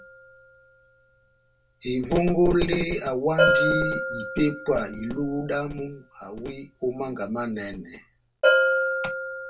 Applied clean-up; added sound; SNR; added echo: none; Bell; 1 dB; reverberation time 0.1 s.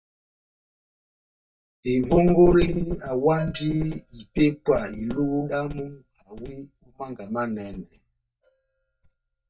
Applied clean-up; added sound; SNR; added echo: neural mask model DeepFilterNet 3.